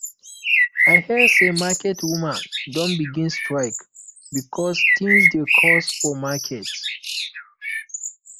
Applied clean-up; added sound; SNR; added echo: neural mask model Resemble Enhance denoiser.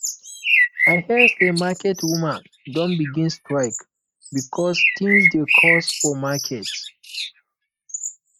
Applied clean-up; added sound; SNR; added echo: neural mask model RNNoise.